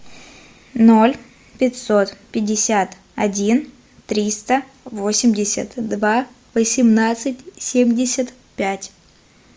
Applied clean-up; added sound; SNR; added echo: none; none; none; none.